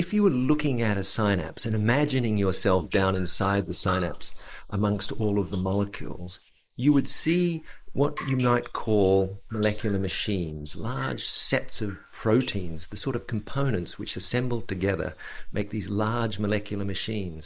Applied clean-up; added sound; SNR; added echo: neural mask model Resemble Enhance denoiser.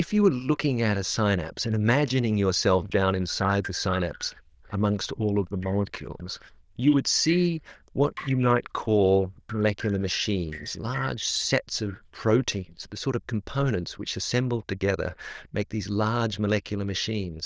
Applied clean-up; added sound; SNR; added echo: neural diffusion model UNIVERSE++.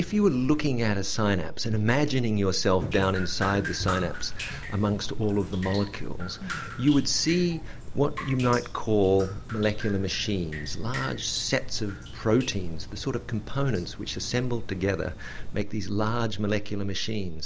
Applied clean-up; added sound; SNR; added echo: none; Drip; 5 dB; none.